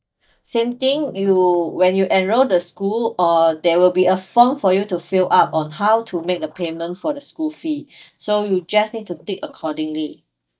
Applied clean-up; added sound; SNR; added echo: neural mask model DeepFilterNet 3.